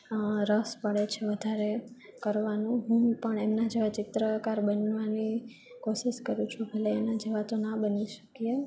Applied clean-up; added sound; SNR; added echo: none; none; none; none.